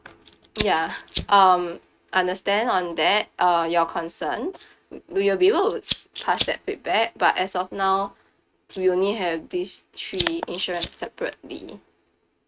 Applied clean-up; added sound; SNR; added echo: neural mask model RNNoise.